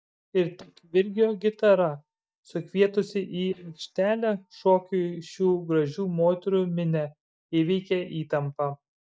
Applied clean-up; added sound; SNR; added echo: neural mask model DeepFilterNet 3.